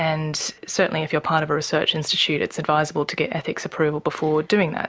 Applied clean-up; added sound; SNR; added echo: none; none; none; none.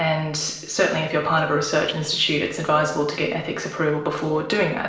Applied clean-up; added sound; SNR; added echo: neural separator model SepFormer DNS4.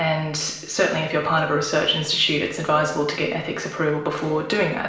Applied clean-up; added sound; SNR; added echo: none; Wind instrument, woodwind instrument; 17 dB; reverberation time 0.7 s.